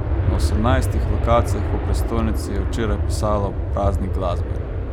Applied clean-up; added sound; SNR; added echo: none; Aircraft; -5 dB; none.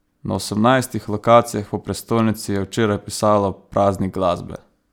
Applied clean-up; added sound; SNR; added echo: none; none; none; none.